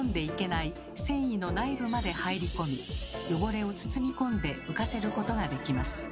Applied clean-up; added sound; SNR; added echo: none; none; none; none.